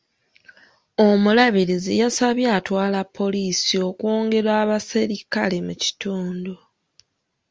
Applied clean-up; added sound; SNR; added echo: none; none; none; none.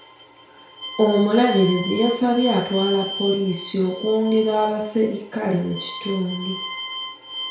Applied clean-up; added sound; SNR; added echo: none; Bowed string instrument; 12 dB; reverberation time 0.6 s.